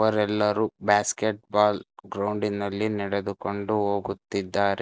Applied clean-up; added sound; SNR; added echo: none; none; none; none.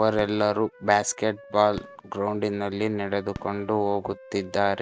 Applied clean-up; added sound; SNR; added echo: none; Wind instrument, woodwind instrument + Fireworks; 20 dB; none.